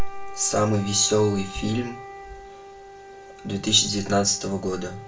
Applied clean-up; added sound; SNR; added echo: none; Wind instrument, woodwind instrument; 16 dB; reverberation time 0.2 s.